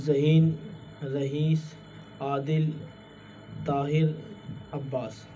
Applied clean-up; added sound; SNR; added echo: none; none; none; reverberation time 0.4 s.